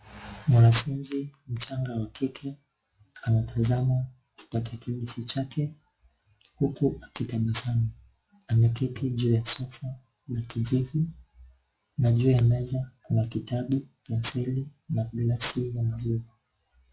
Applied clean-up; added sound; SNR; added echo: classical method log-MMSE.